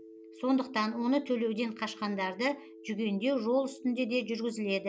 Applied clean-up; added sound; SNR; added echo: none; Telephone; 19 dB; none.